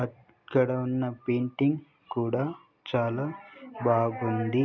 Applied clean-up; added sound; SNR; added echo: none; none; none; none.